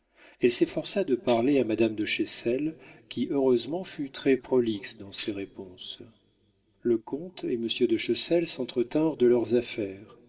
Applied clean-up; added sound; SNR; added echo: none; Tambourine; 20 dB; reverberation time 2.1 s.